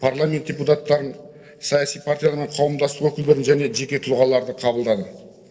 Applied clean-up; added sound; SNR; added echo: neural separator model SepFormer DNS4.